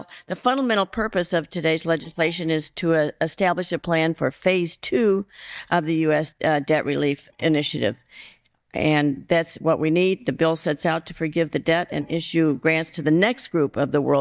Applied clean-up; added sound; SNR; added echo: neural mask model DeepFilterNet 3.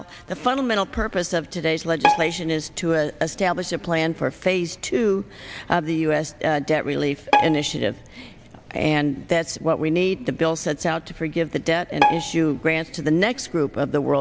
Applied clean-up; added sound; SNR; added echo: none; Bowed string instrument; 3 dB; none.